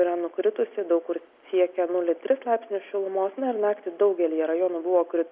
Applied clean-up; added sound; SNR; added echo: none; none; none; none.